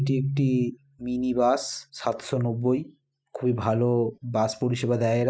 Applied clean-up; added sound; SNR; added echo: classical method spectral subtraction.